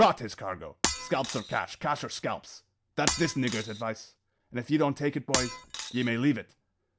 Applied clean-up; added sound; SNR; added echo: none; Shatter; 5 dB; none.